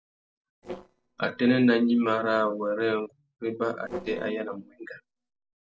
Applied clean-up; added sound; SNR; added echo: neural separator model SepFormer DNS4.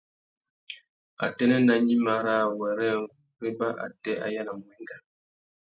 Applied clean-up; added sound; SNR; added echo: none; none; none; none.